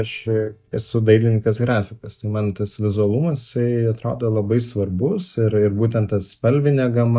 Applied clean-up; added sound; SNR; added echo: neural mask model DeepFilterNet 3.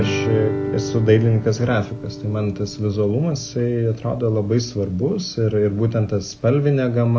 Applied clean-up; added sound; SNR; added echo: none; Guitar; 11 dB; none.